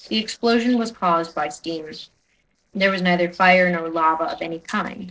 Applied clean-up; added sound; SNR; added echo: neural separator model SepFormer DNS4.